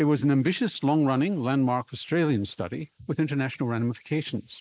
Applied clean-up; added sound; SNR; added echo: neural mask model Resemble Enhance denoiser.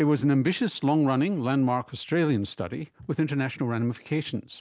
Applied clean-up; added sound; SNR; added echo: none; none; none; none.